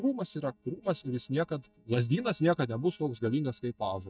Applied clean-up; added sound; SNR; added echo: neural mask model DeepFilterNet 3.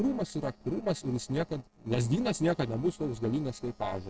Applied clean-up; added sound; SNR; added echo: neural separator model SepFormer DNS4.